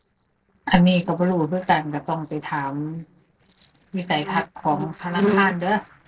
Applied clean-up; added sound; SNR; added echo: neural separator model SepFormer DNS4.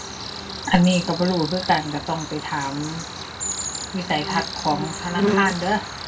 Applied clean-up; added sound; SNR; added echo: none; Cricket; 5 dB; reverberation time 0.2 s.